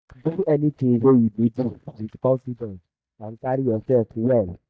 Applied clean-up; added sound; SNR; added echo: neural mask model DeepFilterNet 3.